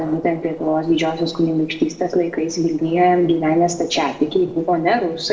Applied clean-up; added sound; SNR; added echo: neural separator model SepFormer DNS4.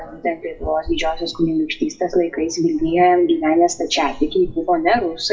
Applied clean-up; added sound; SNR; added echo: classical method WPE with log-MMSE.